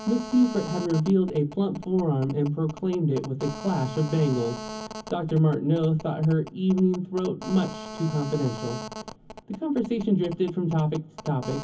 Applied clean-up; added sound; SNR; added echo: none; Telephone; 14 dB; reverberation time 0.3 s.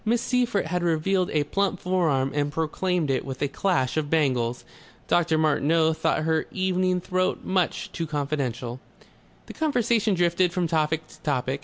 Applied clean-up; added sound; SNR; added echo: none; none; none; none.